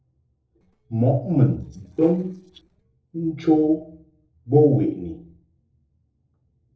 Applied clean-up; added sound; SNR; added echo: neural separator model SepFormer DNS4.